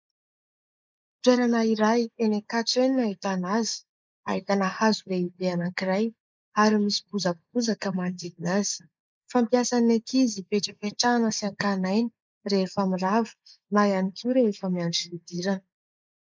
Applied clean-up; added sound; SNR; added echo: neural mask model Resemble Enhance denoiser.